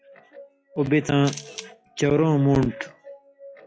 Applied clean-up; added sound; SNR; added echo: classical method log-MMSE.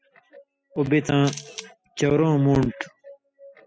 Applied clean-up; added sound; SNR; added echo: classical method spectral subtraction.